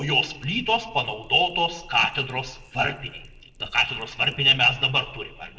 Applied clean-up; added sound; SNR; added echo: neural separator model SepFormer DNS4.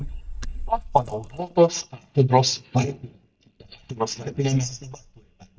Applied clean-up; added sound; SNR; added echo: neural mask model DeepFilterNet 3.